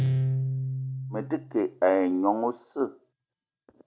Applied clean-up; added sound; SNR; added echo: none; Guitar; 3 dB; none.